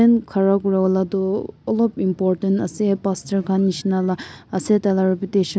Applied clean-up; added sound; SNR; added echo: none; none; none; none.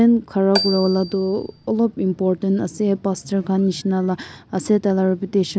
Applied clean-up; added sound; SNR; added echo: none; Marimba, xylophone; 8 dB; none.